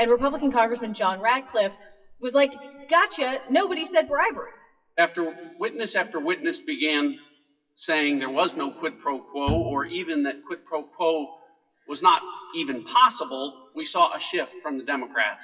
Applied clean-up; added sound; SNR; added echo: classical method WPE with log-MMSE.